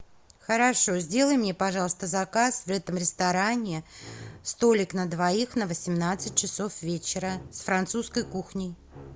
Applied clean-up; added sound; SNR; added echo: none; none; none; none.